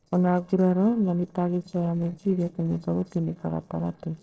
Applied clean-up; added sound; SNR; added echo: neural separator model SepFormer DNS4.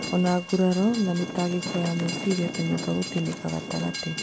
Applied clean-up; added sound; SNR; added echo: none; Wind + Train; 8 dB; none.